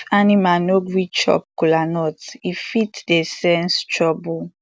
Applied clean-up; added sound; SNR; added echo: none; none; none; none.